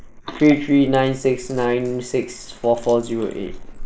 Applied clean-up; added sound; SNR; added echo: neural mask model Resemble Enhance denoiser.